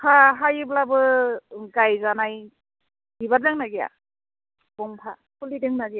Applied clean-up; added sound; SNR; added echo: none; none; none; none.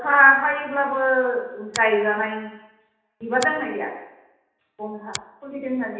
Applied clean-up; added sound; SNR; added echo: none; Finger snapping; 19 dB; reverberation time 0.9 s.